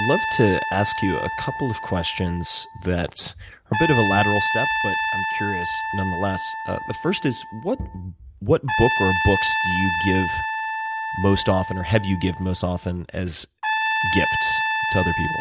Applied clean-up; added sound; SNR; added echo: none; Trumpet; 2 dB; none.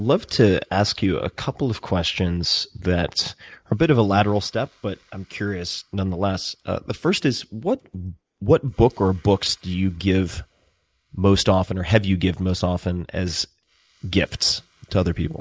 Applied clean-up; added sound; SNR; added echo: neural mask model Resemble Enhance denoiser.